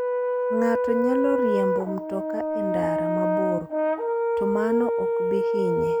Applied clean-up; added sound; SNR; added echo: none; Brass instrument; -5 dB; none.